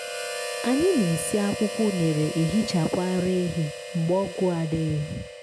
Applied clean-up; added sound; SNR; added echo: none; Harmonica; 9 dB; none.